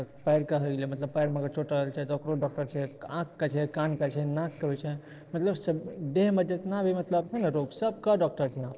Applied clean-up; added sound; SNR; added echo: neural separator model SepFormer DNS4.